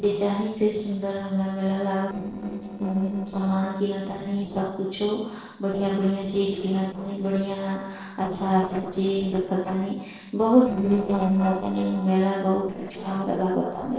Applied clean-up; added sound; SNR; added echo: neural separator model SepFormer DNS4.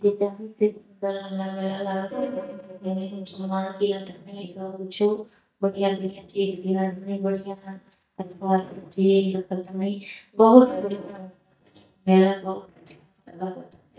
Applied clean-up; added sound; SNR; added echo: neural mask model DeepFilterNet 3.